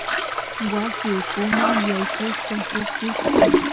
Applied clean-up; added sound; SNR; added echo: none; Toilet flush; -5 dB; none.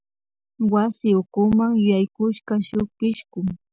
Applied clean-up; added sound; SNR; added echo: none; none; none; none.